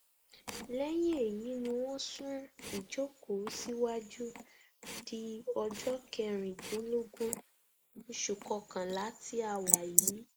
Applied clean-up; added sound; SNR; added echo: neural mask model Resemble Enhance denoiser.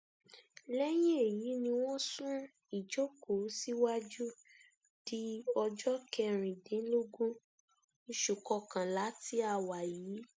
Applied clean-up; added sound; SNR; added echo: none; none; none; none.